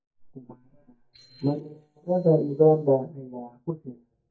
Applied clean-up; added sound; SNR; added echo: neural mask model DeepFilterNet 3.